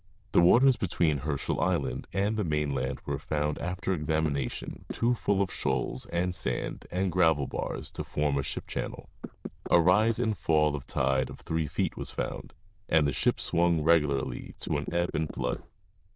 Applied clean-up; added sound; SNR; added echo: neural diffusion model UNIVERSE++.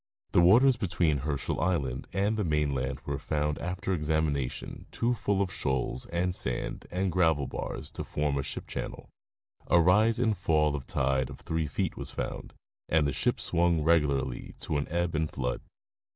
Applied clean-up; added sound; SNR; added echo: none; none; none; none.